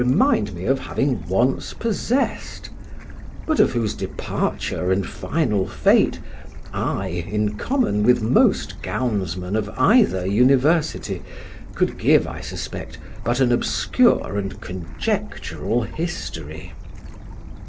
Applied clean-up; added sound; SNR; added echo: none; Stream / Bird; 11 dB; none.